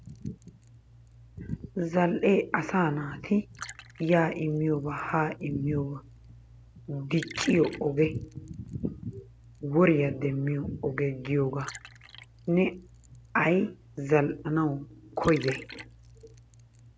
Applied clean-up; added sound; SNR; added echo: none; Liquid; 20 dB; none.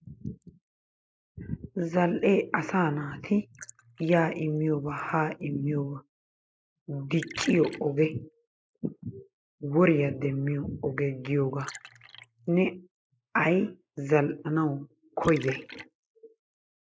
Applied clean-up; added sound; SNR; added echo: neural mask model Resemble Enhance denoiser.